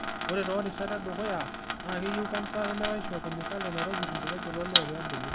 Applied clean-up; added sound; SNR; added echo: none; Sink (filling or washing) / Water tap, faucet; -1 dB; none.